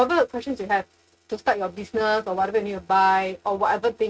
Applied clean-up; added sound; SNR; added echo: neural mask model RNNoise.